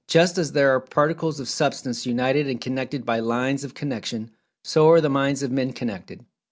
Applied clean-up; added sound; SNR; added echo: none; none; none; none.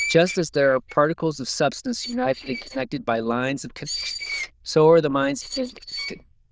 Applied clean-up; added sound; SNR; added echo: neural diffusion model UNIVERSE++.